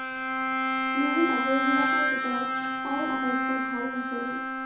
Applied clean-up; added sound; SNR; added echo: none; Bowed string instrument; -5 dB; reverberation time 0.6 s.